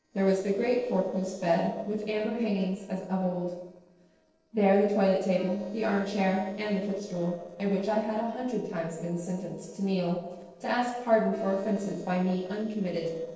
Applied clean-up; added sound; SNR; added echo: neural separator model SepFormer DNS4.